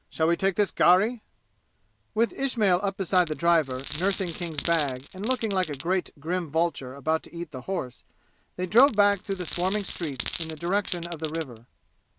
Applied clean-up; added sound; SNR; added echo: none; Glass; 4 dB; none.